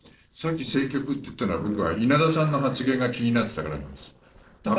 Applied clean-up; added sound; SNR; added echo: neural separator model SepFormer DNS4.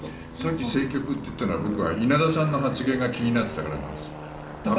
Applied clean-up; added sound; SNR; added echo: none; Aircraft; 11 dB; reverberation time 0.4 s.